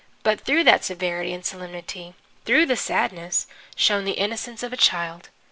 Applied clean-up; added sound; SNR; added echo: none; none; none; none.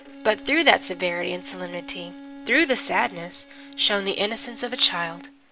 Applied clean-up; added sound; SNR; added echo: none; Bowed string instrument; 17 dB; none.